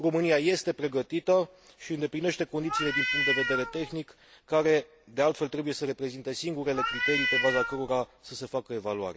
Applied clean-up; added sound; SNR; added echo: none; Meow; 1 dB; none.